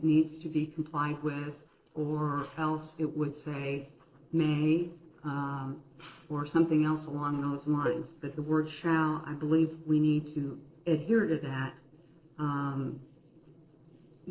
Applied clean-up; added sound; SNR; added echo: neural separator model SepFormer DNS4.